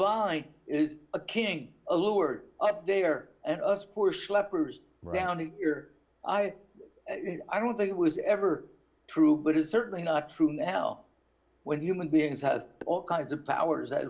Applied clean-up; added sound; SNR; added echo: none; none; none; none.